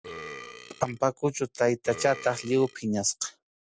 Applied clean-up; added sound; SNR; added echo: none; Burping, eructation; 16 dB; none.